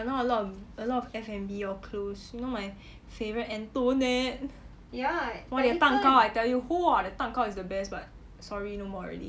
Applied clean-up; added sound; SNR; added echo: none; none; none; none.